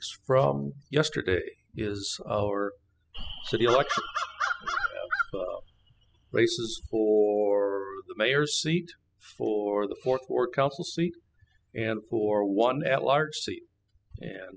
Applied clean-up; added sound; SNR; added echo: classical method spectral subtraction.